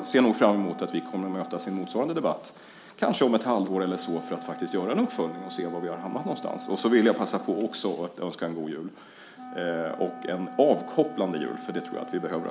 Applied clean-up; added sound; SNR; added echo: none; Wind instrument, woodwind instrument; 14 dB; none.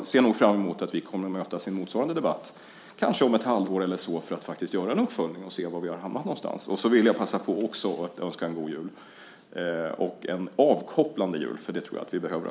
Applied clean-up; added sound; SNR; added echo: none; none; none; none.